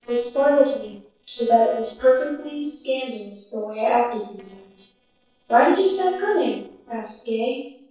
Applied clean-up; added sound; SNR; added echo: neural separator model SepFormer DNS4.